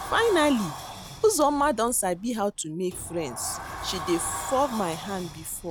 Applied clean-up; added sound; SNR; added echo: none; Sliding door; 11 dB; none.